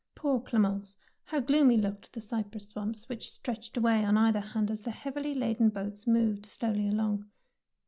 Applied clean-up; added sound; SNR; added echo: none; none; none; none.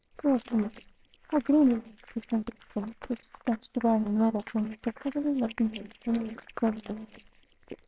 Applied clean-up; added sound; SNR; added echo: neural separator model SepFormer WHAMR!.